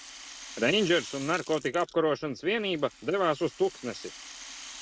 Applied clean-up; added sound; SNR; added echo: none; Chewing, mastication / Crushing + Rattle (instrument); 16 dB; none.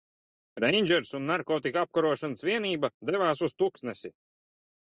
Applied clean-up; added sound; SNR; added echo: none; none; none; none.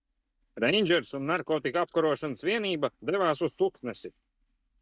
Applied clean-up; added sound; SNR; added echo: neural mask model DeepFilterNet 3.